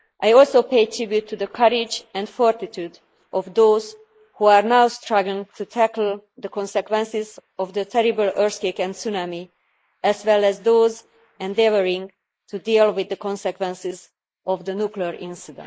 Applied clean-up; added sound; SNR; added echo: neural mask model Resemble Enhance denoiser.